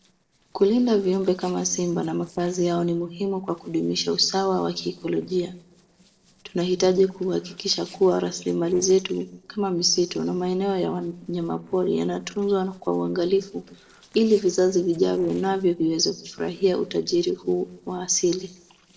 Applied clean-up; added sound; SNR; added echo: neural separator model SepFormer DNS4.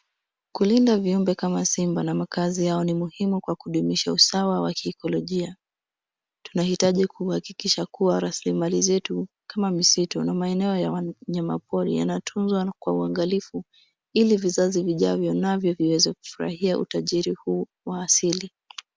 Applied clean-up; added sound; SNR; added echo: none; none; none; none.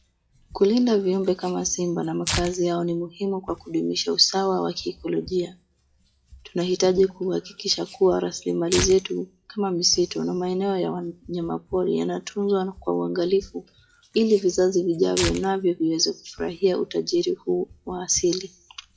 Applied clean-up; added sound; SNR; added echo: classical method WPE with log-MMSE.